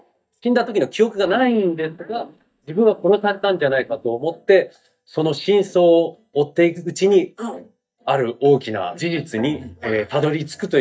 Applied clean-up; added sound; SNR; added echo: neural mask model DeepFilterNet 3.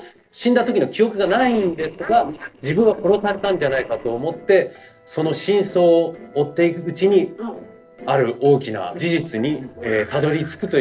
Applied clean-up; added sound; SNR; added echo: neural separator model SepFormer DNS4.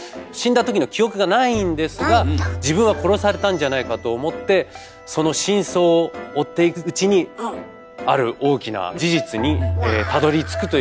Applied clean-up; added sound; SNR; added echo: none; none; none; none.